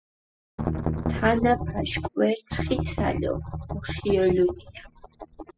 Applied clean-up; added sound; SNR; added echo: classical method spectral subtraction.